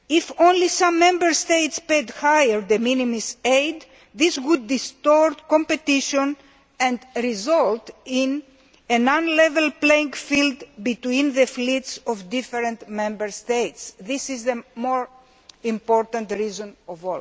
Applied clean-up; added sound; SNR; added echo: none; none; none; none.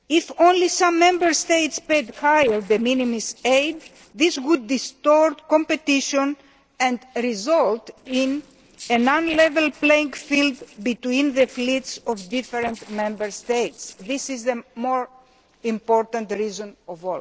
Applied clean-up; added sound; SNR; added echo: neural separator model SepFormer DNS4.